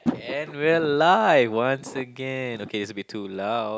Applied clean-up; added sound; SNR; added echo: none; none; none; none.